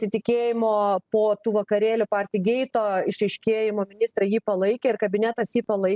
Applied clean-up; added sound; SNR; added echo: none; none; none; none.